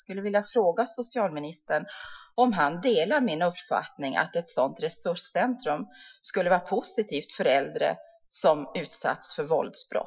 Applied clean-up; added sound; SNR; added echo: classical method Wiener filter.